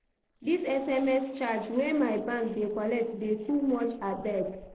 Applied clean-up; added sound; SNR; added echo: neural separator model SepFormer DNS4.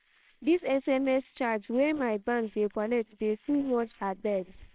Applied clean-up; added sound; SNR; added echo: neural separator model SepFormer WHAMR!.